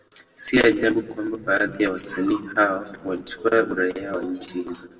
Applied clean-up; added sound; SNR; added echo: neural separator model SepFormer DNS4.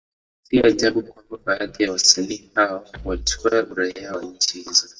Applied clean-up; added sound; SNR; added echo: neural mask model DeepFilterNet 3.